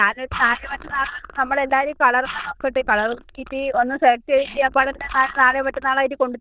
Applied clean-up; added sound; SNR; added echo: neural diffusion model UNIVERSE++.